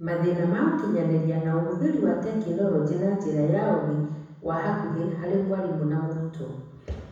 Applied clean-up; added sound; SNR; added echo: none; none; none; reverberation time 1.1 s.